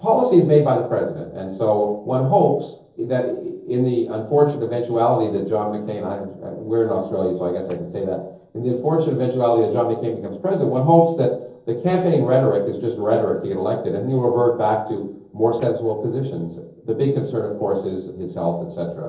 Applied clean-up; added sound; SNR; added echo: neural separator model SepFormer DNS4.